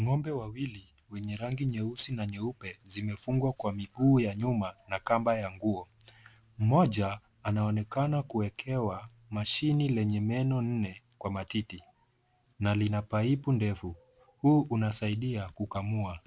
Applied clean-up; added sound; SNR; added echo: none; none; none; none.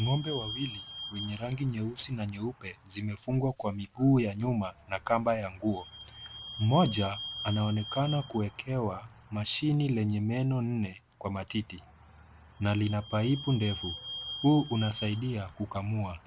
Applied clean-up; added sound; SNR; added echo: none; Squeak / Vehicle; 14 dB; none.